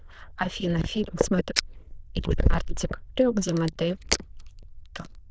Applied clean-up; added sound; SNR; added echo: neural diffusion model UNIVERSE++.